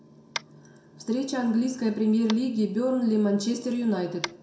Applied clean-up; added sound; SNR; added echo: none; Tap; 17 dB; reverberation time 0.6 s.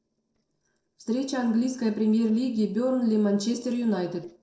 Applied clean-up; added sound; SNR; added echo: neural separator model SepFormer DNS4.